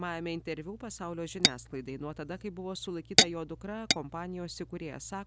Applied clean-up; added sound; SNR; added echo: none; Tap / Glass; -4 dB; none.